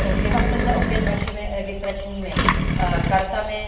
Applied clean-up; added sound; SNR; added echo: none; Engine; -4 dB; reverberation time 0.6 s.